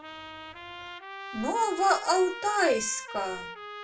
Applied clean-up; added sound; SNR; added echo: none; Trumpet; 11 dB; reverberation time 0.2 s.